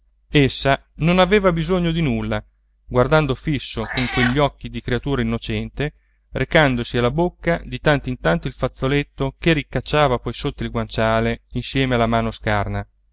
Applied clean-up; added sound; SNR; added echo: none; Meow; 6 dB; none.